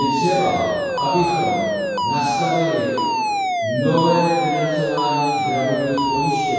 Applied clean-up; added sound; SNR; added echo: none; Alarm; -1 dB; reverberation time 2.0 s.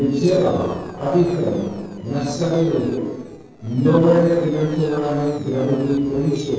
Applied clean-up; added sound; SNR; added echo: neural separator model SepFormer DNS4.